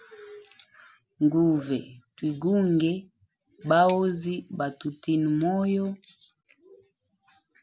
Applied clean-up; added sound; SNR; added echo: none; Bicycle bell; 4 dB; none.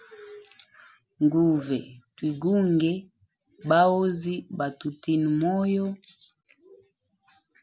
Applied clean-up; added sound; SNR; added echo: none; none; none; none.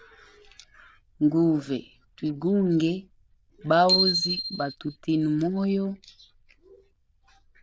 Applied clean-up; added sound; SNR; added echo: neural diffusion model UNIVERSE++.